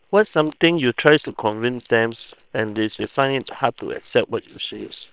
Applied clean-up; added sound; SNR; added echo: neural separator model SepFormer WHAM!.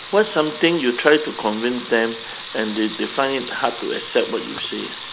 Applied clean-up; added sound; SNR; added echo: none; Sink (filling or washing) / Water tap, faucet / Liquid; 13 dB; none.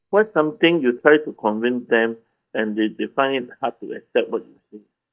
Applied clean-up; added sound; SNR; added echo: neural mask model DeepFilterNet 3.